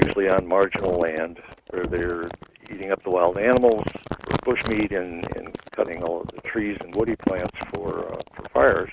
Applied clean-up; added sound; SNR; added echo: neural mask model RNNoise.